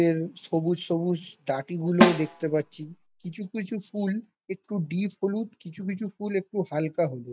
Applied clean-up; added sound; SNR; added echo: none; Snare drum; -2 dB; none.